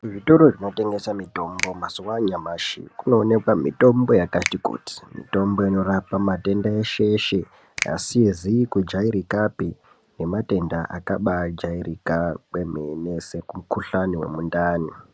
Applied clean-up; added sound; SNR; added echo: none; Finger snapping; 15 dB; none.